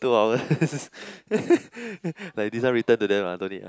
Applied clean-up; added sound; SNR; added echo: none; none; none; none.